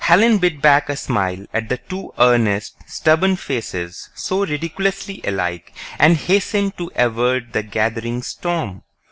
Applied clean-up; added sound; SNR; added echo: none; none; none; none.